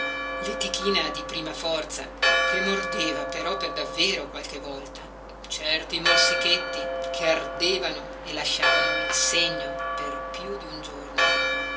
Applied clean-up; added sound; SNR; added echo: none; Church bell; -1 dB; reverberation time 0.3 s.